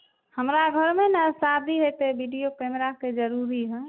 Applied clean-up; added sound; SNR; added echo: none; none; none; none.